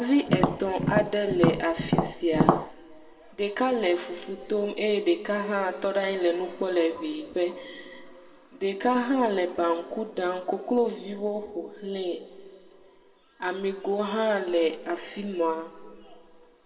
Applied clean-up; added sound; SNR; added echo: none; Tap; -2 dB; reverberation time 2.0 s.